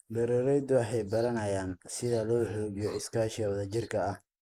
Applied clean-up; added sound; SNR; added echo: neural mask model Resemble Enhance denoiser.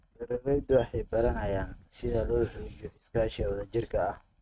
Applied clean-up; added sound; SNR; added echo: neural mask model RNNoise.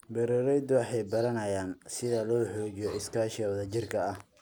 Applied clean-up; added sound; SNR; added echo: none; none; none; none.